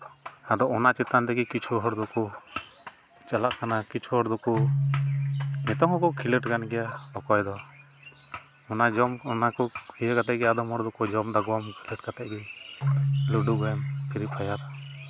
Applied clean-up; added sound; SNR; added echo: none; Keyboard (musical); 5 dB; none.